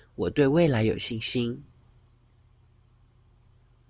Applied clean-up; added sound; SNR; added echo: none; none; none; none.